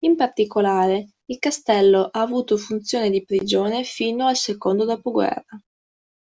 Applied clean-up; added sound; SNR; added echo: none; none; none; none.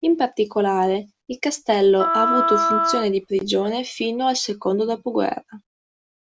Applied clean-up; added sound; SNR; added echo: none; Wind instrument, woodwind instrument; 0 dB; none.